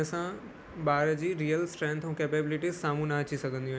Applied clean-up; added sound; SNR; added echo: none; none; none; none.